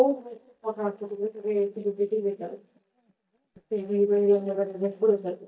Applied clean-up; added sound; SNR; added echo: neural mask model DeepFilterNet 3.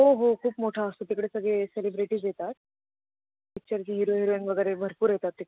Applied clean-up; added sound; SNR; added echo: none; none; none; none.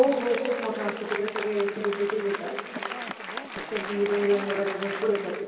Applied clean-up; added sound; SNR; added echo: none; Applause; 8 dB; reverberation time 2.5 s.